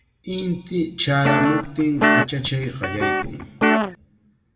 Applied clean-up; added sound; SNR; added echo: none; Guitar; -3 dB; reverberation time 1.3 s.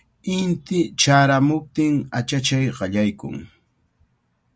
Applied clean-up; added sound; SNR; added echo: none; none; none; none.